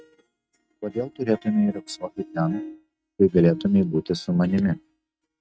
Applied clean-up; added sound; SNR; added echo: neural mask model RNNoise.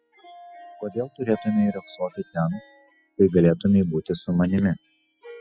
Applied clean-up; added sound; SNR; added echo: classical method spectral subtraction.